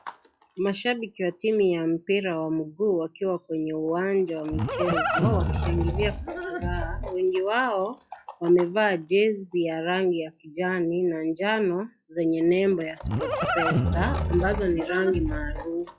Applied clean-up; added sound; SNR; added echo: classical method log-MMSE.